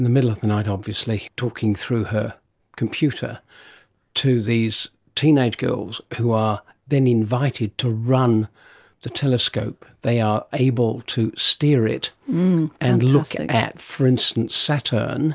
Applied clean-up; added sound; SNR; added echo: none; none; none; none.